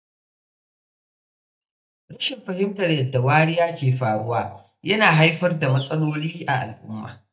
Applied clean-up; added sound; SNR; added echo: neural mask model DeepFilterNet 3.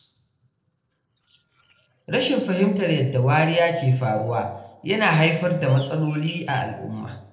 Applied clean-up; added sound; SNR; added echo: neural separator model SepFormer DNS4.